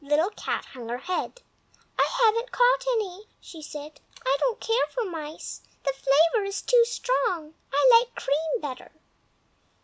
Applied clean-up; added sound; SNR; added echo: none; none; none; none.